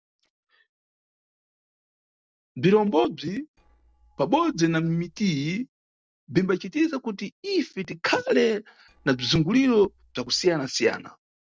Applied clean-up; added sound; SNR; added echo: neural separator model SepFormer DNS4.